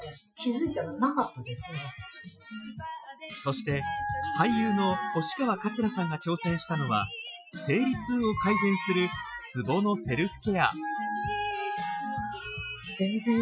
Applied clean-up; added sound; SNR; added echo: classical method Wiener filter.